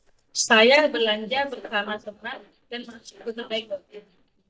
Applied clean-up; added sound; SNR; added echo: neural mask model DeepFilterNet 3.